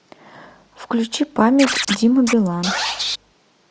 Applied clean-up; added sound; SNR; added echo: none; Scratching (performance technique); 7 dB; none.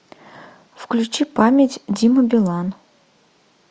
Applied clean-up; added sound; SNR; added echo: none; none; none; none.